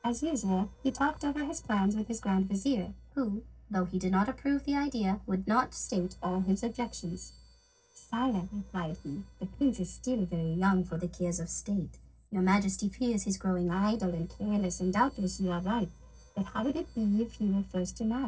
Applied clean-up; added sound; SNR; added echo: neural separator model SepFormer DNS4.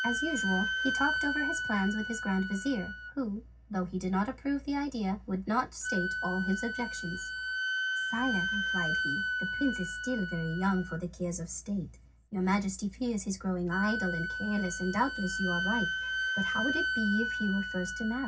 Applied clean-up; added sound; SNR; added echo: none; Wind instrument, woodwind instrument; 2 dB; reverberation time 0.4 s.